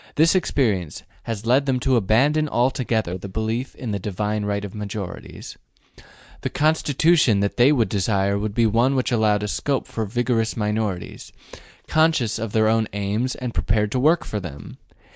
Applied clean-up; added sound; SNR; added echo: neural mask model DeepFilterNet 3.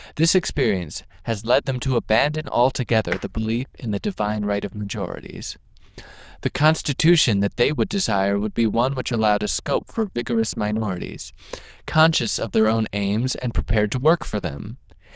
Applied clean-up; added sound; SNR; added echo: neural diffusion model UNIVERSE++.